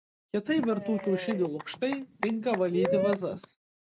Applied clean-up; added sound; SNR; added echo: neural mask model RNNoise.